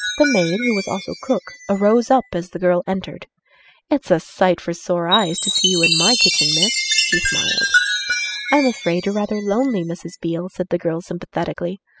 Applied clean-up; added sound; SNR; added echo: classical method spectral subtraction.